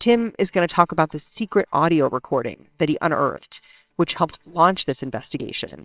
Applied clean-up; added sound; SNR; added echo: neural separator model SepFormer WHAMR!.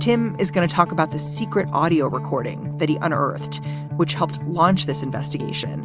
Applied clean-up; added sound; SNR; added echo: none; none; none; none.